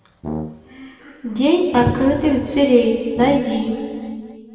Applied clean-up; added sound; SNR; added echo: none; Brass instrument; 13 dB; reverberation time 2.2 s.